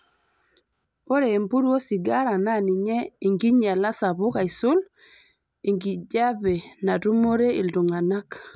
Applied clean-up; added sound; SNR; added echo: none; none; none; none.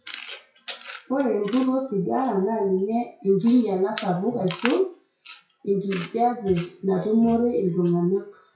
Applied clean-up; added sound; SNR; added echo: classical method WPE with log-MMSE.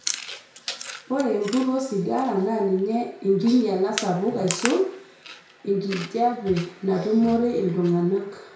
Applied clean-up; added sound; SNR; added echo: none; Chewing, mastication; 14 dB; reverberation time 0.6 s.